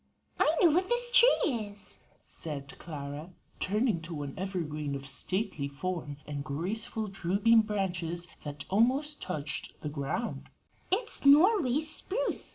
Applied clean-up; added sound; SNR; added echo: none; none; none; none.